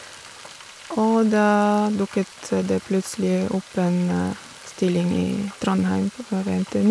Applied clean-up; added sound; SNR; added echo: none; Frying (food); 20 dB; none.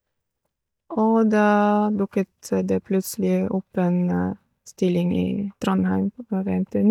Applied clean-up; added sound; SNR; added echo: neural mask model DeepFilterNet 3.